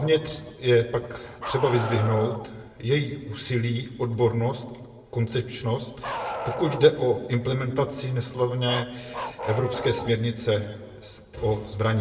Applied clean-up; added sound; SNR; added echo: none; Bark; 12 dB; reverberation time 0.9 s.